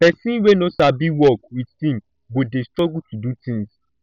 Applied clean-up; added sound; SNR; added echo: none; none; none; none.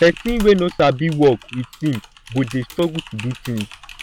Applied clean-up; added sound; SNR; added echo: none; Typing; 16 dB; none.